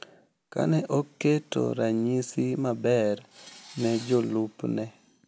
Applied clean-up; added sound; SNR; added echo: none; Tools; 15 dB; none.